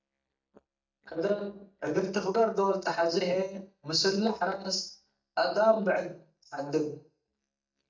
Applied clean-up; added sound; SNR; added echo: neural mask model DeepFilterNet 3.